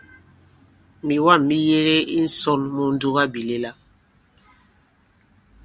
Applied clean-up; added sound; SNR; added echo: none; none; none; none.